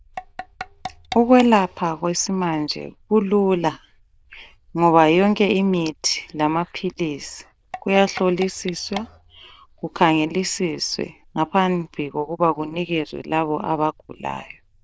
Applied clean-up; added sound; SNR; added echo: neural diffusion model UNIVERSE++.